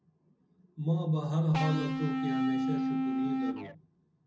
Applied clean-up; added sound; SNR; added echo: none; Electric guitar / Bass guitar; -2 dB; reverberation time 0.3 s.